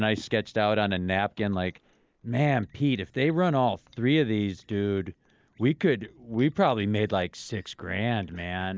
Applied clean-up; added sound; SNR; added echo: neural mask model Resemble Enhance denoiser.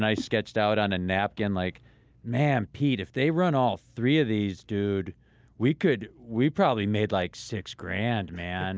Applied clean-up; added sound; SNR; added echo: none; none; none; none.